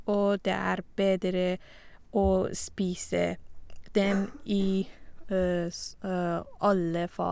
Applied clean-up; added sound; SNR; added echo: none; Cough; 14 dB; none.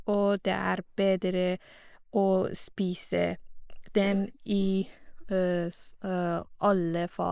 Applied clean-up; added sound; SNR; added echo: neural mask model Resemble Enhance denoiser.